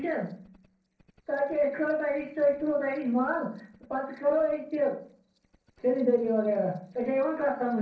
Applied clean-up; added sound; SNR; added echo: neural separator model SepFormer DNS4.